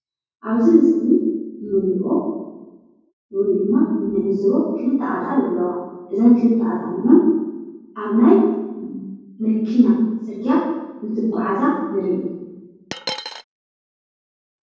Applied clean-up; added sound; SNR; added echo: none; Coin (dropping); 10 dB; reverberation time 1.3 s.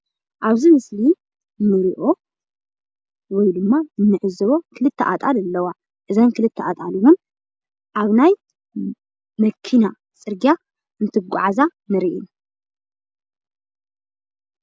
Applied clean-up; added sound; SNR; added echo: none; none; none; none.